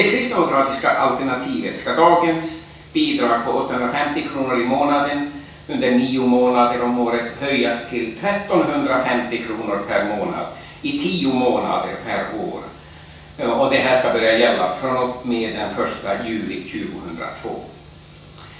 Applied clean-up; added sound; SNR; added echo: none; none; none; reverberation time 0.7 s.